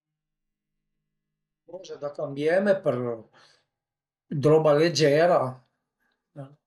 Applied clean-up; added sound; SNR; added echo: neural mask model DeepFilterNet 3.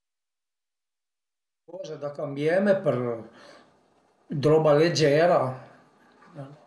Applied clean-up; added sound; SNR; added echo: none; none; none; none.